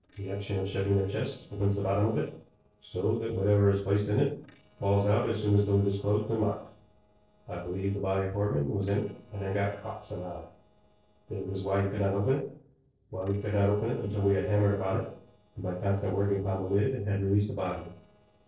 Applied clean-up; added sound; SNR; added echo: neural separator model SepFormer DNS4.